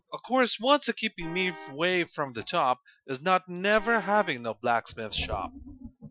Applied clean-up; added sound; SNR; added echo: classical method Wiener filter.